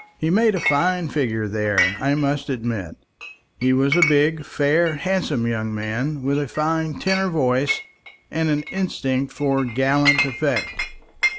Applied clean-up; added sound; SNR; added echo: none; Chink, clink; 8 dB; none.